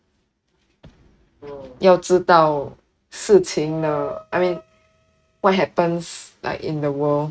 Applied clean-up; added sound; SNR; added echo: neural mask model RNNoise.